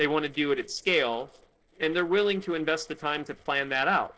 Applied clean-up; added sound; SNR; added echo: neural separator model SepFormer DNS4.